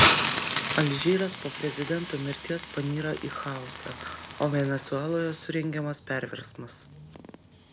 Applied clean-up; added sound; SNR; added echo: none; Hiss; -1 dB; none.